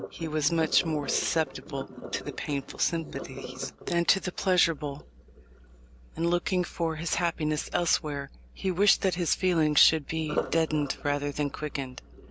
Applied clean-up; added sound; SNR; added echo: none; Sink (filling or washing); 13 dB; none.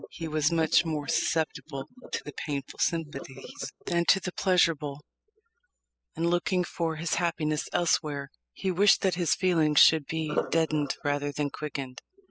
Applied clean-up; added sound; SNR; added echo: classical method spectral subtraction.